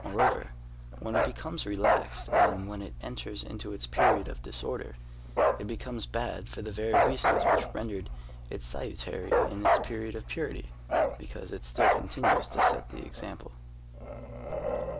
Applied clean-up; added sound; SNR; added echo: none; Bark; -5 dB; none.